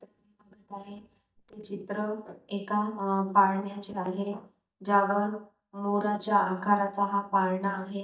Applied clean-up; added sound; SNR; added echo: neural mask model DeepFilterNet 3.